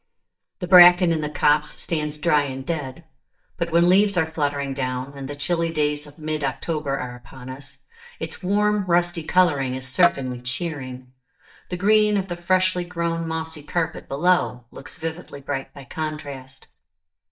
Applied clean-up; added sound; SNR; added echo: neural mask model DeepFilterNet 3.